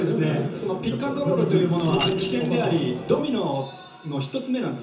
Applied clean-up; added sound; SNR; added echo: none; Rattle / Keys jangling; 3 dB; reverberation time 0.6 s.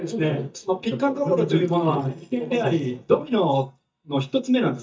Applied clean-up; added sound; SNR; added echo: neural mask model DeepFilterNet 3.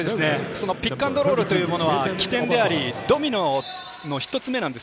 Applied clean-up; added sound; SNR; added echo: none; none; none; none.